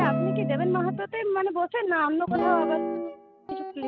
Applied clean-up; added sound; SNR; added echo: none; Guitar; 2 dB; none.